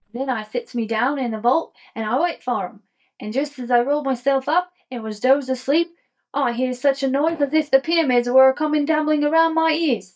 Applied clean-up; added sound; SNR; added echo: neural mask model DeepFilterNet 3.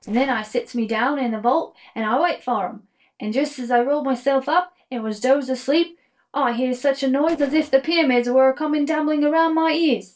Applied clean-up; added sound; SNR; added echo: neural separator model SepFormer DNS4.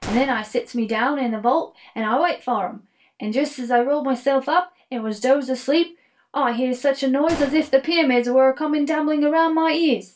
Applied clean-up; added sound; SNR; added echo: none; Gunshot, gunfire; 19 dB; reverberation time 0.2 s.